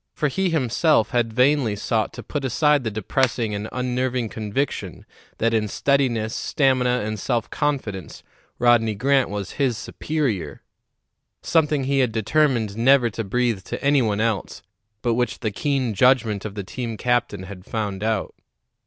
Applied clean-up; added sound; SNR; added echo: none; Finger snapping; 12 dB; none.